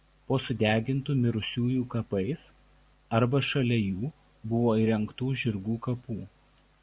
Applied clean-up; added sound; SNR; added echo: none; none; none; none.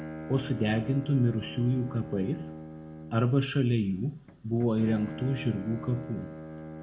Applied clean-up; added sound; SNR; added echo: none; Bowed string instrument; 12 dB; reverberation time 0.4 s.